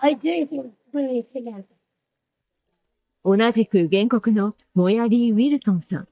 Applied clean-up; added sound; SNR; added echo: neural mask model DeepFilterNet 3.